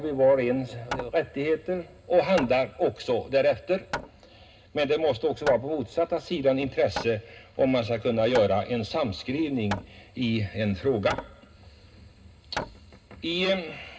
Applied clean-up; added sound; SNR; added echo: none; Hammer; 14 dB; reverberation time 0.2 s.